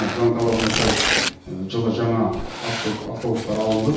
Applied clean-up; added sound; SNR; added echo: none; Tearing; 4 dB; reverberation time 0.9 s.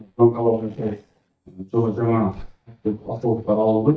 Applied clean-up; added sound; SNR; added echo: neural mask model DeepFilterNet 3.